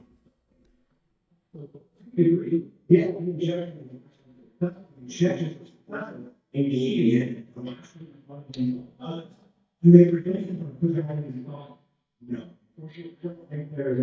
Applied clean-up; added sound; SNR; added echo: neural mask model DeepFilterNet 3.